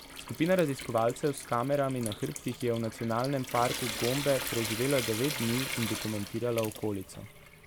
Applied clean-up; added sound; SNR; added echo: none; Trickle, dribble / Sink (filling or washing) / Water tap, faucet; 8 dB; none.